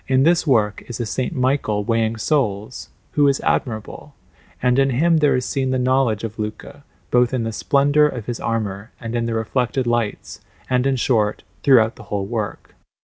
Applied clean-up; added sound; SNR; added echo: none; none; none; none.